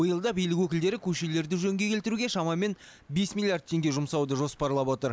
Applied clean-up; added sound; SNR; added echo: none; none; none; none.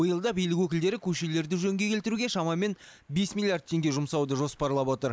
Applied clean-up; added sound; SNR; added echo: neural mask model Resemble Enhance denoiser.